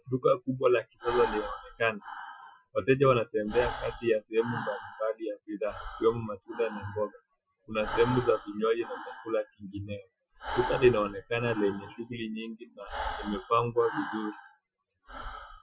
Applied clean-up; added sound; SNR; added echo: classical method Wiener filter.